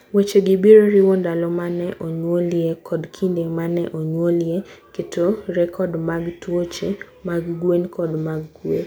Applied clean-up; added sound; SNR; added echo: none; none; none; none.